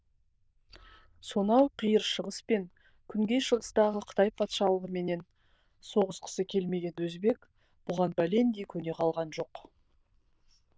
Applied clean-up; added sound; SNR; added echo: neural diffusion model UNIVERSE++.